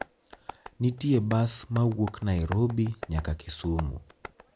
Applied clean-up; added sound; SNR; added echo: none; Tap; 16 dB; none.